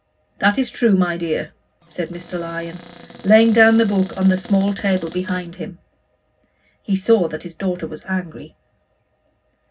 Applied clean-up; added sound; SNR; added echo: none; Cupboard open or close; 19 dB; reverberation time 0.4 s.